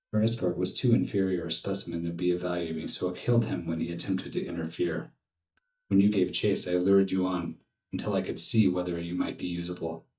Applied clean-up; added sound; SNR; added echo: neural mask model DeepFilterNet 3.